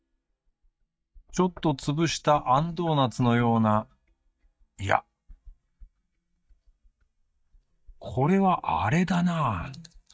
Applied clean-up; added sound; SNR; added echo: neural mask model DeepFilterNet 3.